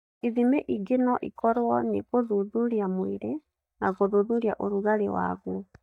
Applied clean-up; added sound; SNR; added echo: neural mask model DeepFilterNet 3.